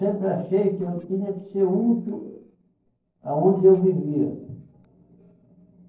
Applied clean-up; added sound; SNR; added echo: neural separator model SepFormer DNS4.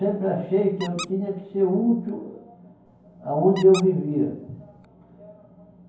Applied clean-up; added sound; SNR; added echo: none; Squeak; 18 dB; reverberation time 0.9 s.